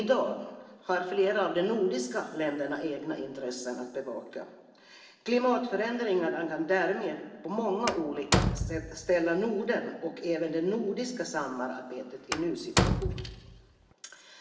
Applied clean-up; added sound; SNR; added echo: none; Slam; 0 dB; reverberation time 1.3 s.